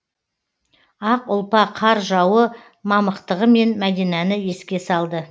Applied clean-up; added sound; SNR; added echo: none; none; none; none.